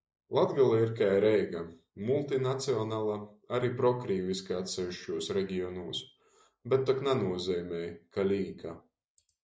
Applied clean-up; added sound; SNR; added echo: neural mask model Resemble Enhance denoiser.